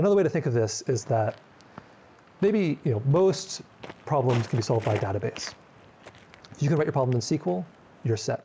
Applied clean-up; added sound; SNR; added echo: none; Walk, footsteps; 19 dB; none.